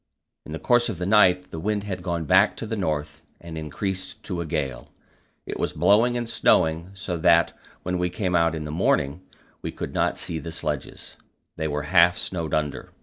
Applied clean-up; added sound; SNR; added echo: none; none; none; none.